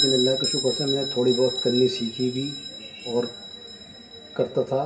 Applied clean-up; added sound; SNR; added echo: none; Bell; 5 dB; reverberation time 1.6 s.